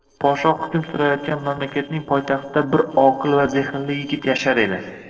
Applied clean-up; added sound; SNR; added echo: neural separator model SepFormer DNS4.